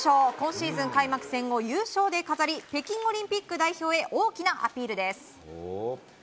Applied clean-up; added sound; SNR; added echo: none; none; none; none.